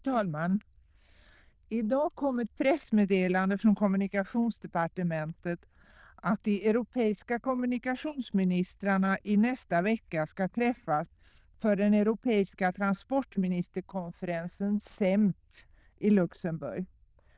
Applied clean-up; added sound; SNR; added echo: neural diffusion model UNIVERSE++.